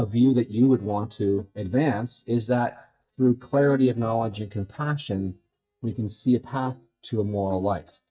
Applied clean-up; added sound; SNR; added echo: neural mask model DeepFilterNet 3.